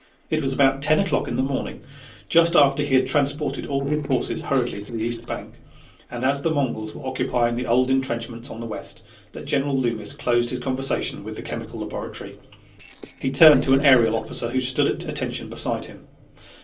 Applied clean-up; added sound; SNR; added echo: neural separator model SepFormer DNS4.